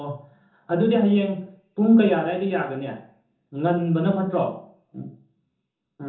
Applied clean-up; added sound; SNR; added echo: none; none; none; reverberation time 0.6 s.